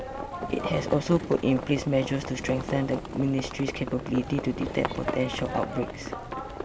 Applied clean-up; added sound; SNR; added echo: none; Livestock, farm animals, working animals; 7 dB; none.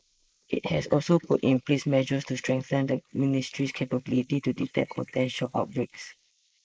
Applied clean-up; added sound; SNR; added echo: neural mask model Resemble Enhance denoiser.